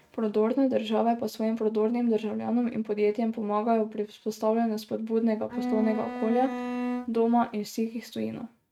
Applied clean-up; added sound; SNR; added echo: neural mask model RNNoise.